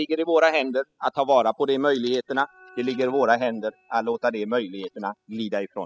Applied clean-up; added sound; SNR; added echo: classical method spectral subtraction.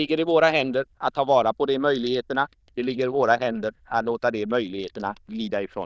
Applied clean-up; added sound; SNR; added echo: neural diffusion model UNIVERSE++.